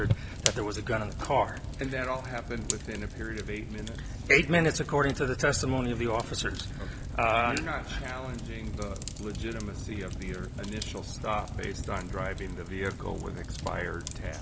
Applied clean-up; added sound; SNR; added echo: none; Fire; 5 dB; none.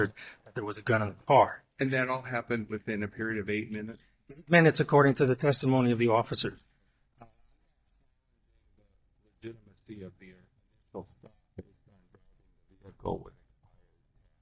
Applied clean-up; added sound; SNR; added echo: neural mask model DeepFilterNet 3.